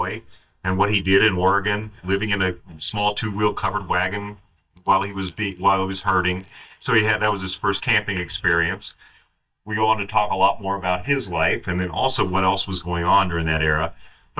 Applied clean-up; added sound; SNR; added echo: neural mask model DeepFilterNet 3.